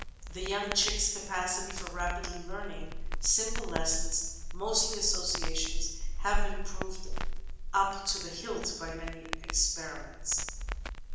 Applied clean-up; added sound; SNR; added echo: none; Crackle; 0 dB; reverberation time 1.0 s.